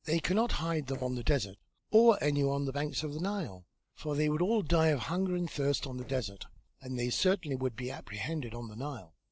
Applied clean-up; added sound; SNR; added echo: neural separator model SepFormer DNS4.